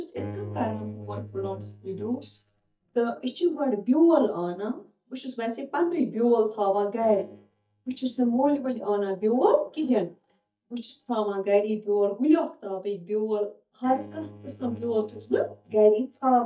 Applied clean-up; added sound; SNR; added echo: neural mask model DeepFilterNet 3.